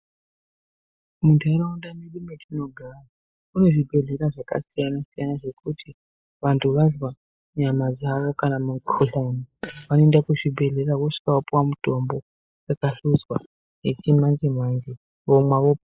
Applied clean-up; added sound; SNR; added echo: neural mask model Resemble Enhance denoiser.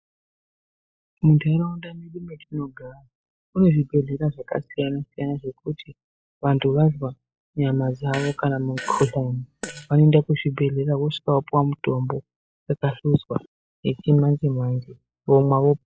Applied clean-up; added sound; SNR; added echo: classical method log-MMSE.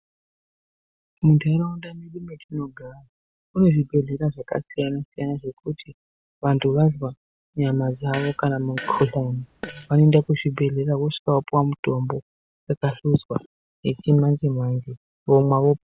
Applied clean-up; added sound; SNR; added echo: none; Fart; 14 dB; none.